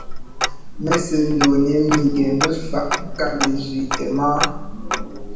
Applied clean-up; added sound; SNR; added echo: none; Tick-tock; 3 dB; reverberation time 0.8 s.